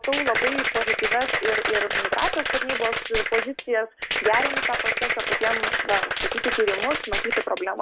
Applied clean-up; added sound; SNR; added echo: none; Applause; -4 dB; none.